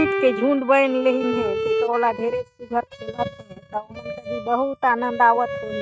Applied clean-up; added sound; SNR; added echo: neural mask model RNNoise.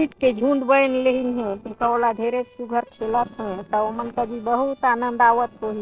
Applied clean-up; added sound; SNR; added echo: neural separator model SepFormer DNS4.